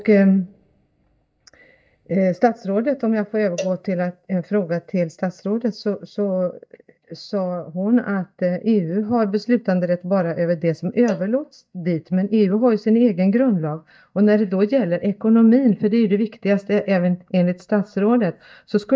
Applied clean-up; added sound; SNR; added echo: neural mask model DeepFilterNet 3.